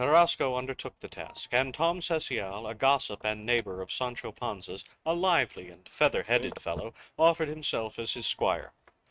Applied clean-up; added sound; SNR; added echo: neural mask model RNNoise.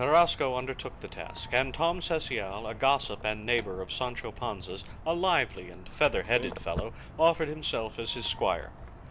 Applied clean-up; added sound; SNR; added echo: none; Walk, footsteps; 13 dB; none.